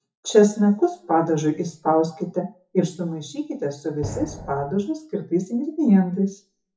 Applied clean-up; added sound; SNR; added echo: classical method WPE with log-MMSE.